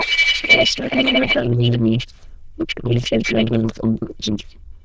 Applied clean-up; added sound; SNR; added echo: neural diffusion model UNIVERSE++.